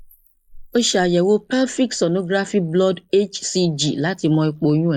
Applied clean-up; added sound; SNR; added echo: neural mask model Resemble Enhance denoiser.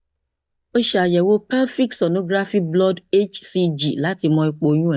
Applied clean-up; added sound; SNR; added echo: neural mask model DeepFilterNet 3.